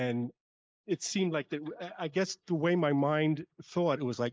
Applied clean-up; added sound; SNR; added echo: neural mask model Resemble Enhance denoiser.